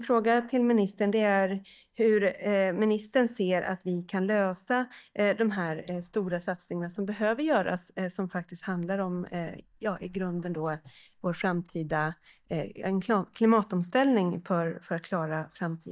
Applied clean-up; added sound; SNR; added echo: neural mask model DeepFilterNet 3.